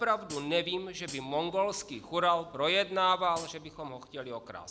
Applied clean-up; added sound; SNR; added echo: none; Hi-hat; 16 dB; none.